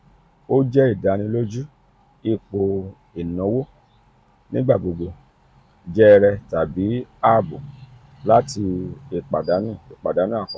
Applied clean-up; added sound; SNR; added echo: none; none; none; none.